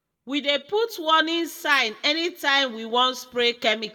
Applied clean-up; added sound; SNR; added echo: none; none; none; reverberation time 0.7 s.